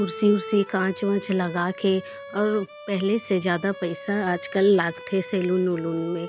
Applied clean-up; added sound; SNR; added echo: none; Bowed string instrument; 15 dB; none.